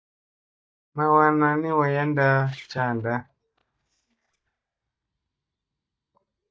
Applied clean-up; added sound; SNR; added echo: neural mask model DeepFilterNet 3.